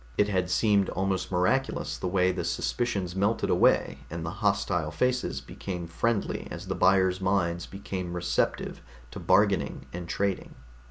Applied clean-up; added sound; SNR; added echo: none; none; none; none.